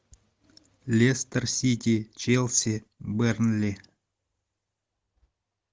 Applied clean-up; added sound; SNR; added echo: none; none; none; none.